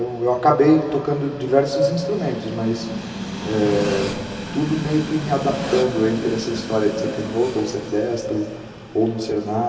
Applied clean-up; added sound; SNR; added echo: none; Train; 10 dB; reverberation time 2.5 s.